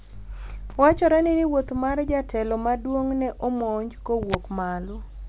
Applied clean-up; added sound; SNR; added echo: none; none; none; none.